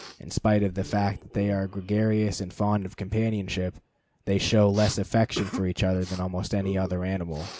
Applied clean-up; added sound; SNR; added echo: none; Respiratory sounds; 17 dB; none.